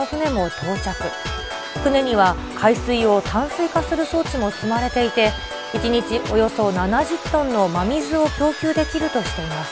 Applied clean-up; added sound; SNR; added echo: none; Squeak; 18 dB; none.